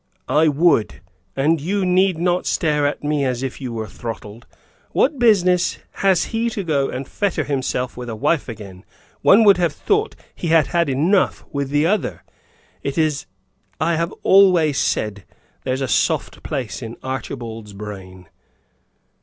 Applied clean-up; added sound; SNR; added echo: none; none; none; none.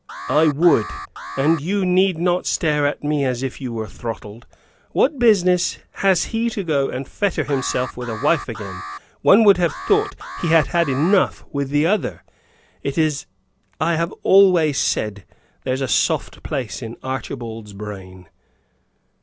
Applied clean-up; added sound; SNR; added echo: none; Alarm; 11 dB; none.